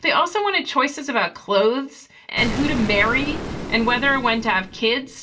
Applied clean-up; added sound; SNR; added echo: none; Explosion; 10 dB; reverberation time 0.2 s.